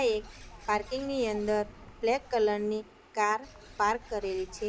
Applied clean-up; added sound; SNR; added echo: none; Bird; 19 dB; none.